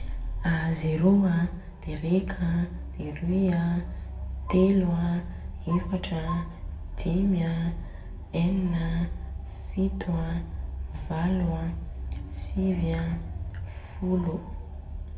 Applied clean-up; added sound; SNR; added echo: none; none; none; reverberation time 0.6 s.